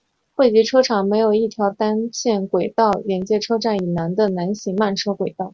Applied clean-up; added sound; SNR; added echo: none; none; none; none.